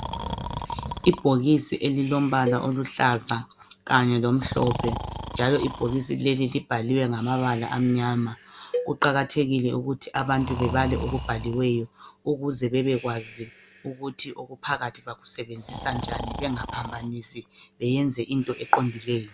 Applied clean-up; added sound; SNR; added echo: none; Breathing + Cowbell; 11 dB; none.